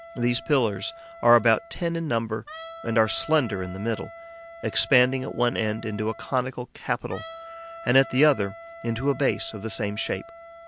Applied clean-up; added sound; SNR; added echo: none; Wind instrument, woodwind instrument; 17 dB; none.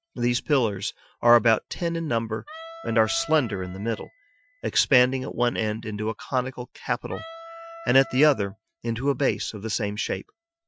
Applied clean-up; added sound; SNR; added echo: classical method Wiener filter.